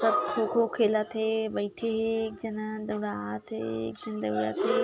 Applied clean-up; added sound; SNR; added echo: none; none; none; none.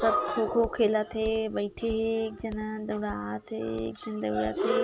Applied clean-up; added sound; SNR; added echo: none; Walk, footsteps; 19 dB; none.